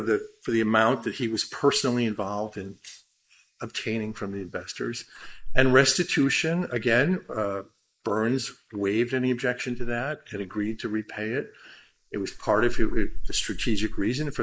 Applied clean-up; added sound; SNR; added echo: neural mask model Resemble Enhance denoiser.